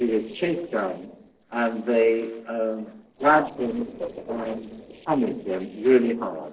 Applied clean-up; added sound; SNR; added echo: neural separator model SepFormer DNS4.